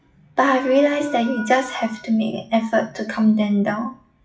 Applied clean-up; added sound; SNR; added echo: classical method WPE with log-MMSE.